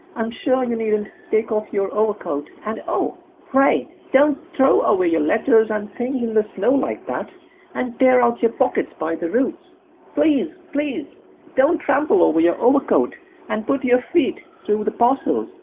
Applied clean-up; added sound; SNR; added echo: none; none; none; none.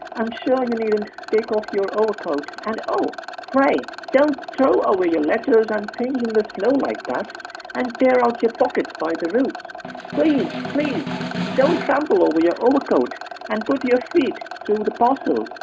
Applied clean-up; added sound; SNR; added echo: none; Snare drum + Rattle; 12 dB; none.